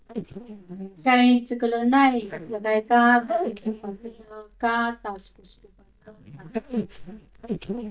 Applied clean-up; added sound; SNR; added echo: neural mask model DeepFilterNet 3.